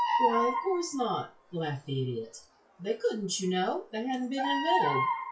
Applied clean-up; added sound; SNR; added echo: classical method WPE with log-MMSE.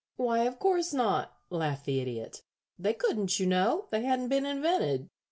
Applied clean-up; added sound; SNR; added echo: none; none; none; none.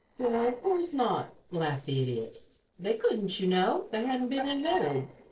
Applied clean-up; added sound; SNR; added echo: neural separator model SepFormer DNS4.